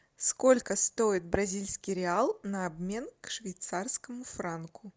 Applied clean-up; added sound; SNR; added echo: none; none; none; none.